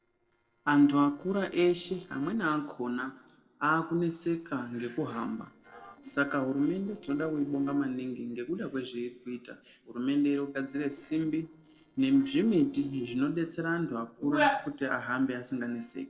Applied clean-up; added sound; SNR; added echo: neural separator model SepFormer DNS4.